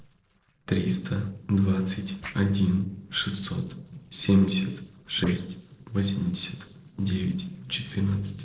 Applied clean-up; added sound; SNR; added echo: neural separator model SepFormer DNS4.